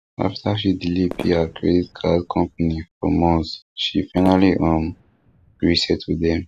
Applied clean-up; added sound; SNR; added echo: none; Fireworks; 17 dB; none.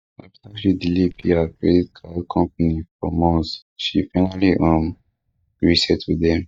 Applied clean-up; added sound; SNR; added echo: neural mask model DeepFilterNet 3.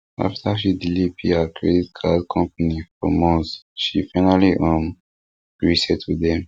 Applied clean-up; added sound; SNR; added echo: none; none; none; none.